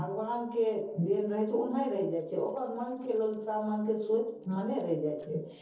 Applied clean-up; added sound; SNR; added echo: neural separator model SepFormer DNS4.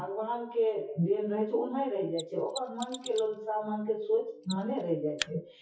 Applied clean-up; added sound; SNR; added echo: classical method WPE with log-MMSE.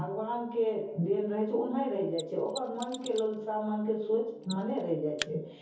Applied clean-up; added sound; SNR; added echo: none; Mechanisms; 17 dB; reverberation time 0.6 s.